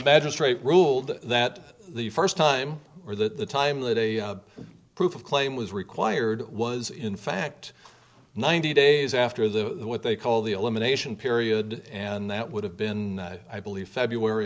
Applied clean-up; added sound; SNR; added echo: none; none; none; none.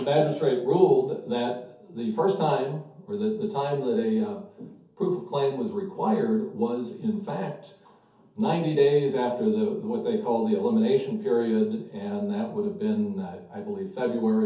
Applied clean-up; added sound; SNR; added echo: none; none; none; reverberation time 0.5 s.